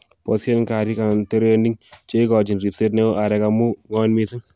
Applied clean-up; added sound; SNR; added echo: none; none; none; none.